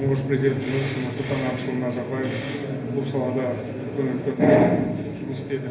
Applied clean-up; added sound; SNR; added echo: none; none; none; reverberation time 0.3 s.